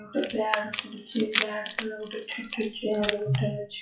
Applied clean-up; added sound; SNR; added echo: classical method WPE with log-MMSE.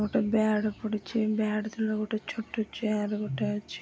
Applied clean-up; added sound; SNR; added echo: none; none; none; none.